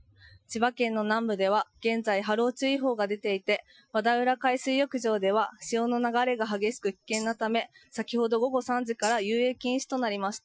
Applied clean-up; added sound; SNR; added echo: classical method Wiener filter.